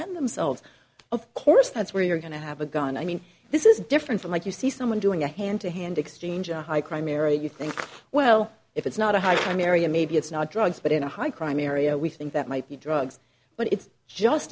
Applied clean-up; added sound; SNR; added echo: none; none; none; none.